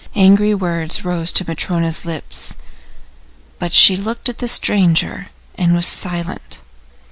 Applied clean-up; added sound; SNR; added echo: none; none; none; none.